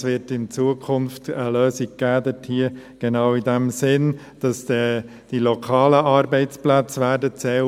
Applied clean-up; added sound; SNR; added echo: none; none; none; none.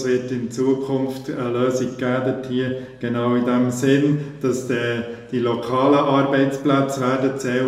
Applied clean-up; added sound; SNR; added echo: none; none; none; reverberation time 0.8 s.